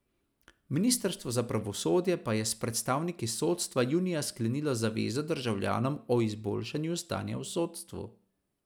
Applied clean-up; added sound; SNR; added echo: none; none; none; none.